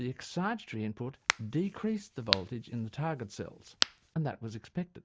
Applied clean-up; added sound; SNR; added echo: none; Crack; 1 dB; none.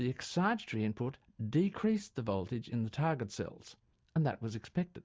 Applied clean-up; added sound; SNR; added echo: none; none; none; none.